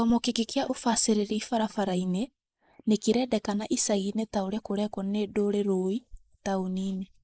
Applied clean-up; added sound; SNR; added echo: neural mask model Resemble Enhance denoiser.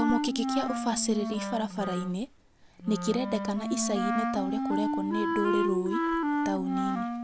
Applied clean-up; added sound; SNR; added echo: none; Wind instrument, woodwind instrument; -1 dB; none.